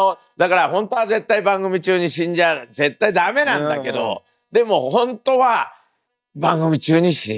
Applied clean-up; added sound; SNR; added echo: neural mask model DeepFilterNet 3.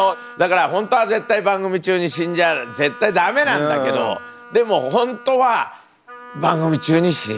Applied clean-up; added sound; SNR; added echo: none; Wind instrument, woodwind instrument; 20 dB; none.